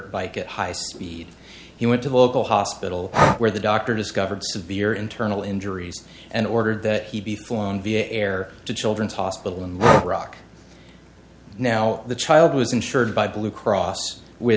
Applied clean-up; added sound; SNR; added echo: none; Breathing; 4 dB; none.